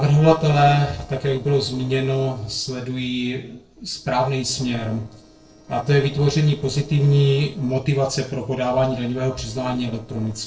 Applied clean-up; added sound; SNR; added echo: neural separator model SepFormer DNS4.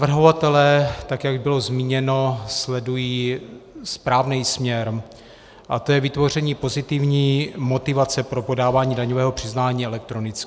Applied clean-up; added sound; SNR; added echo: none; none; none; none.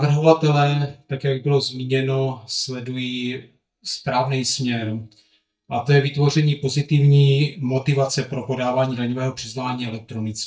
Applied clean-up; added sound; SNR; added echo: neural mask model DeepFilterNet 3.